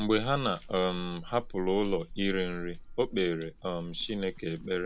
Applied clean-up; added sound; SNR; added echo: none; Chewing, mastication / Livestock, farm animals, working animals; 10 dB; none.